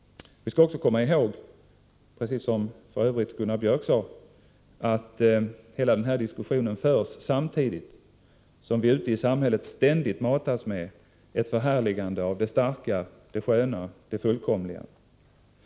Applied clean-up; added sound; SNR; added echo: none; none; none; none.